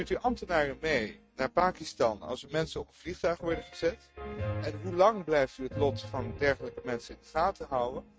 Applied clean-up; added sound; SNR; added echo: neural mask model RNNoise.